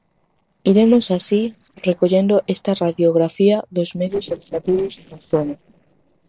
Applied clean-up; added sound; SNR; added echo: neural separator model SepFormer DNS4.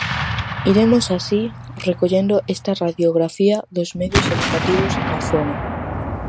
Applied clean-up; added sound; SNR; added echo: none; Explosion; 5 dB; none.